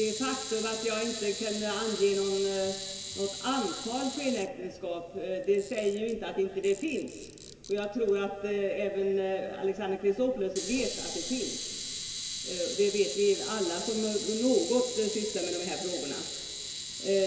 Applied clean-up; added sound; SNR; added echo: none; Camera; 9 dB; reverberation time 2.3 s.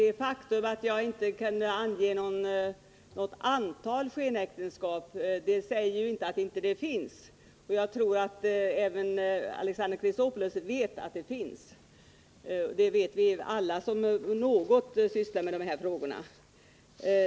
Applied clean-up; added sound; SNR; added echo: none; none; none; none.